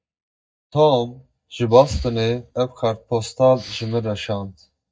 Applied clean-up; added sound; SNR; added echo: neural mask model DeepFilterNet 3.